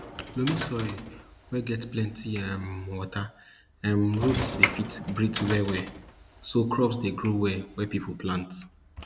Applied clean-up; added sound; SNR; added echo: none; Sliding door / Train; 7 dB; none.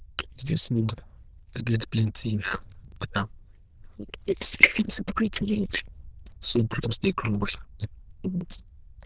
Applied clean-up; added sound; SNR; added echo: neural diffusion model UNIVERSE++.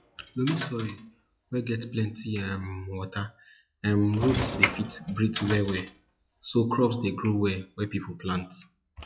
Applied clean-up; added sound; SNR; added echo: classical method log-MMSE.